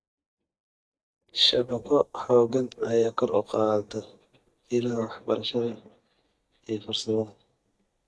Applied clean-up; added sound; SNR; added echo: neural mask model DeepFilterNet 3.